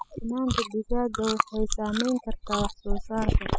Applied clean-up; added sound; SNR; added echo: classical method spectral subtraction.